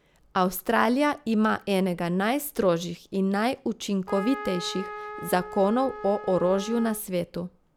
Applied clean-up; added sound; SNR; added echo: none; Trumpet; 12 dB; none.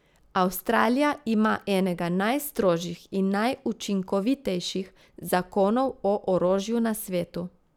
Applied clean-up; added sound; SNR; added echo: none; none; none; none.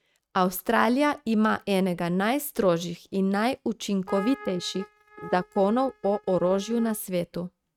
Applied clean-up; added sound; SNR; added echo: neural mask model RNNoise.